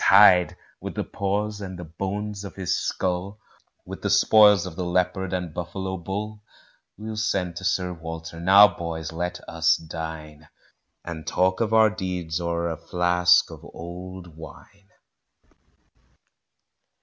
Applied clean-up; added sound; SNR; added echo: none; none; none; none.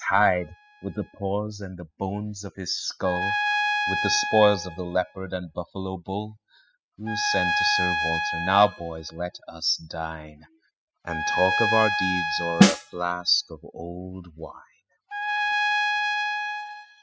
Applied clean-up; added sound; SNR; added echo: classical method spectral subtraction.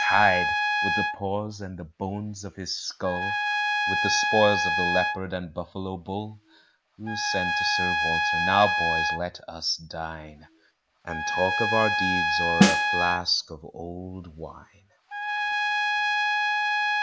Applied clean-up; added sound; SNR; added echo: none; Trumpet + Snare drum; -3 dB; none.